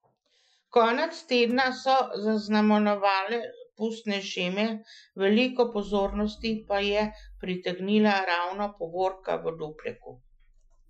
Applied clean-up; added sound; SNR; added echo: classical method Wiener filter.